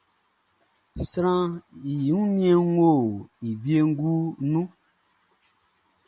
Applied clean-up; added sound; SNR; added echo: none; none; none; none.